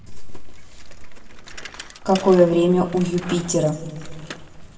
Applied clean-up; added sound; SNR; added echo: none; Bicycle; 18 dB; reverberation time 2.0 s.